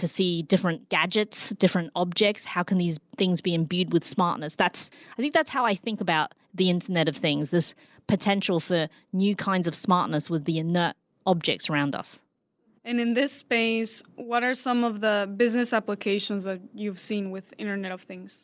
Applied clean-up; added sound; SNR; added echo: none; none; none; none.